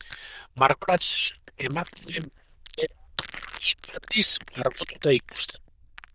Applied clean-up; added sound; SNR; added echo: neural diffusion model UNIVERSE++.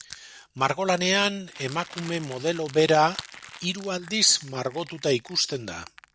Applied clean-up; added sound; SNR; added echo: none; Crushing + Crackle; 19 dB; none.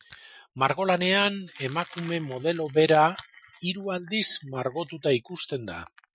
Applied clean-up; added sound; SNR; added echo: classical method Wiener filter.